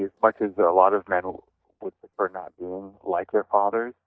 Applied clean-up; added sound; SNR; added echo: neural mask model DeepFilterNet 3.